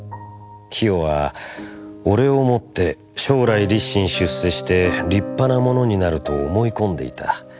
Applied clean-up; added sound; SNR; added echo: none; none; none; none.